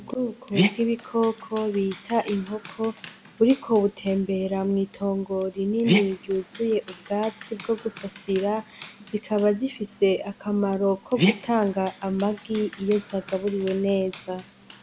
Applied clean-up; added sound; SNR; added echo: none; Dog; 8 dB; none.